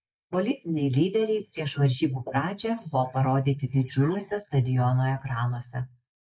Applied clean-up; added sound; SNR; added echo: neural mask model Resemble Enhance denoiser.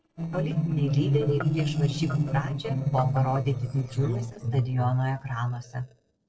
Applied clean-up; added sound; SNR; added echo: neural separator model SepFormer DNS4.